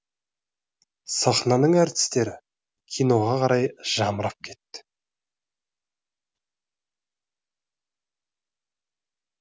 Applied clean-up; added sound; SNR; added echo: none; none; none; none.